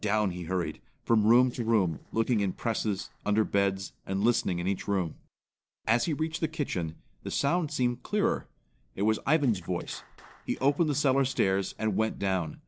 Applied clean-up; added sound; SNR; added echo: neural separator model SepFormer DNS4.